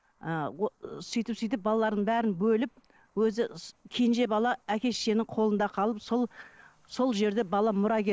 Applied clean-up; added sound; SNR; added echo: neural separator model SepFormer DNS4.